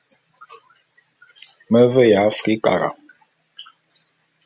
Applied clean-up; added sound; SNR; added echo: none; none; none; none.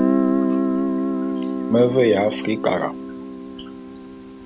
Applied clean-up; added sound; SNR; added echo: none; Guitar; -1 dB; none.